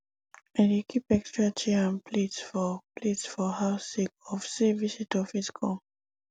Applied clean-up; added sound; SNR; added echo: none; none; none; none.